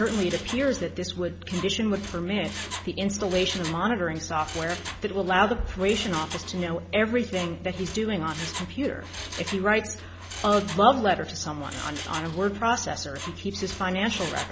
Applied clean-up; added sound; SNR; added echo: none; Mechanisms; 13 dB; none.